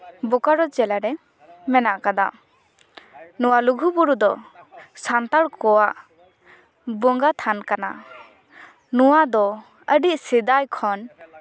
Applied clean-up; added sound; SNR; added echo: none; none; none; none.